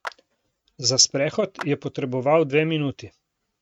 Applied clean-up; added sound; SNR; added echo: neural mask model RNNoise.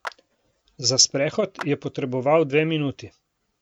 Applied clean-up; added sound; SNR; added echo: none; Clapping; 19 dB; none.